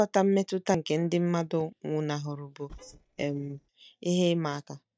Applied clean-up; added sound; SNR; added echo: neural mask model DeepFilterNet 3.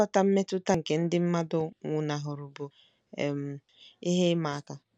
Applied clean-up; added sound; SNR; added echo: none; none; none; none.